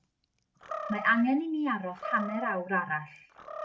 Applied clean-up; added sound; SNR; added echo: none; Animal; 10 dB; none.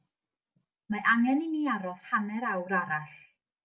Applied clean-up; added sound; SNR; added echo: none; none; none; none.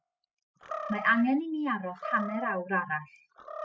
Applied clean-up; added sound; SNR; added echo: classical method spectral subtraction.